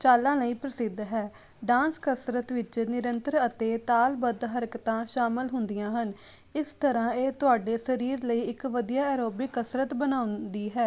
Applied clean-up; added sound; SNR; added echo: none; none; none; none.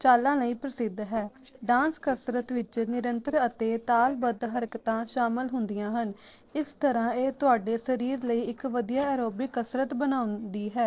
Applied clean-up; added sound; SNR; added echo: neural separator model SepFormer DNS4.